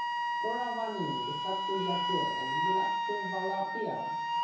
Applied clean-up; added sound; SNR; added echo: none; Wind instrument, woodwind instrument; -4 dB; reverberation time 0.6 s.